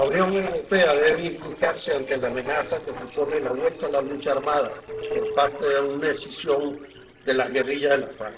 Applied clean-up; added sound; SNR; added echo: neural separator model SepFormer DNS4.